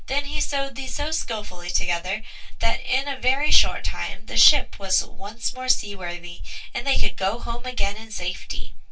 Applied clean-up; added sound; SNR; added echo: none; none; none; reverberation time 0.1 s.